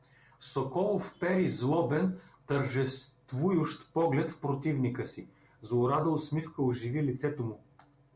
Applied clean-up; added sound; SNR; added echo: none; none; none; none.